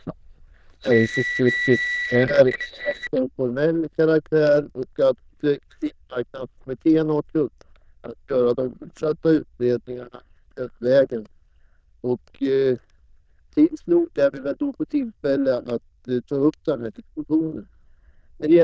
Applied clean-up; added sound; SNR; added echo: neural diffusion model UNIVERSE++.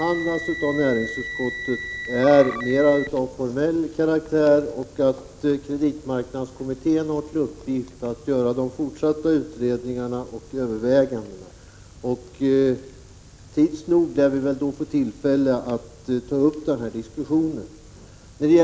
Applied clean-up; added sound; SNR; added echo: none; none; none; none.